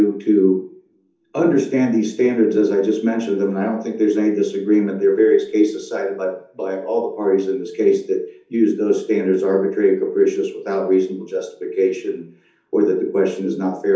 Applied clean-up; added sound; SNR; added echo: none; none; none; reverberation time 0.6 s.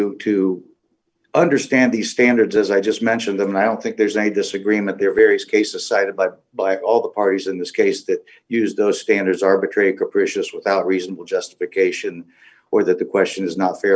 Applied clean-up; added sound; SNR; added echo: none; none; none; none.